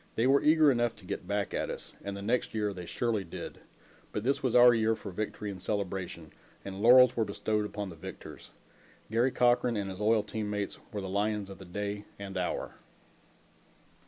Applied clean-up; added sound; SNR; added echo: none; none; none; none.